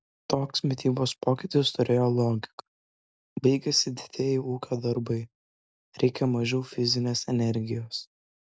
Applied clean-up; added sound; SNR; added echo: none; none; none; none.